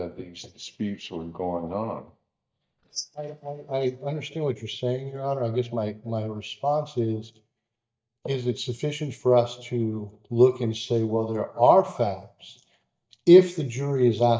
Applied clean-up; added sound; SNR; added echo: neural mask model DeepFilterNet 3.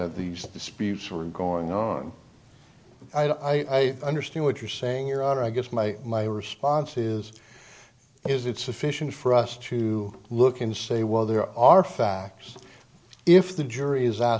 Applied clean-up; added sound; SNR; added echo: none; none; none; none.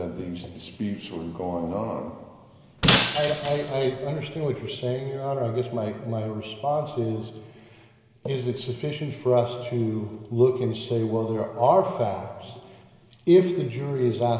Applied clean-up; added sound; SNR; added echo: none; Shatter; -3 dB; reverberation time 2.1 s.